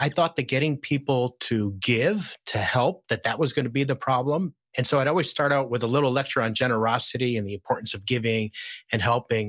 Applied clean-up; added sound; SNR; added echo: none; none; none; none.